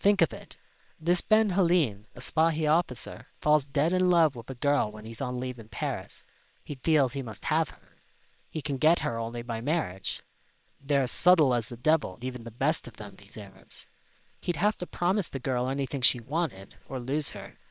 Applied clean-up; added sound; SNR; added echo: neural separator model SepFormer WHAM!.